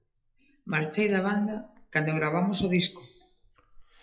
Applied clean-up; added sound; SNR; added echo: classical method WPE with log-MMSE.